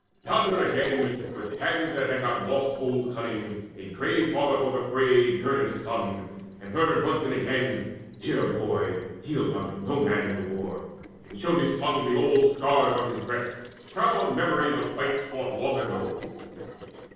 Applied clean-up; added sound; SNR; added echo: neural separator model SepFormer DNS4.